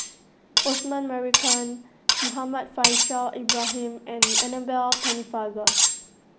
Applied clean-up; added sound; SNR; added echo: none; Cutlery, silverware; -5 dB; none.